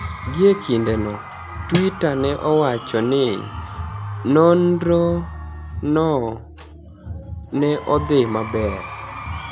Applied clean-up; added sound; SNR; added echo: none; Crowd / Cheering; 16 dB; none.